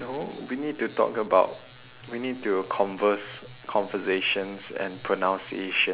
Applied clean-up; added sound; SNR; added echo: none; none; none; none.